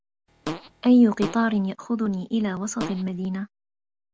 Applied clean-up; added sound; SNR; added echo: none; Fart; 11 dB; none.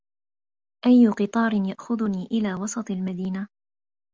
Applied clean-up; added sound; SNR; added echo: none; none; none; none.